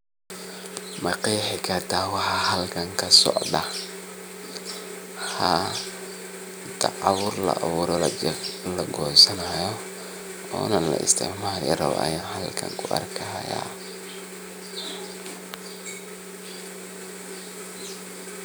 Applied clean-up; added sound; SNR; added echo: none; none; none; none.